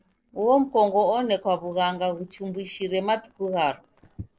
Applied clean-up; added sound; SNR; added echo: neural separator model SepFormer DNS4.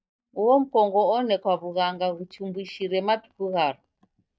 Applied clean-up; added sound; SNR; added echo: neural mask model DeepFilterNet 3.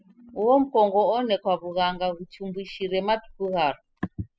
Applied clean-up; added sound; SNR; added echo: classical method spectral subtraction.